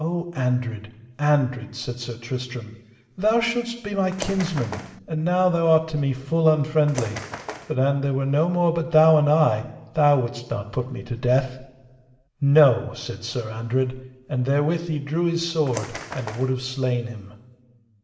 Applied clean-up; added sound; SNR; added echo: none; Bird; 12 dB; reverberation time 1.0 s.